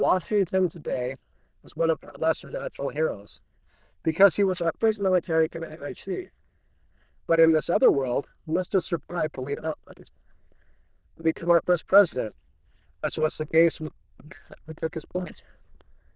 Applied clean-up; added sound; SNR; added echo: neural diffusion model UNIVERSE++.